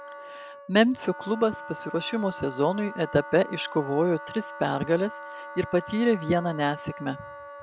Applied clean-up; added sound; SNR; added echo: none; Wind instrument, woodwind instrument; 14 dB; none.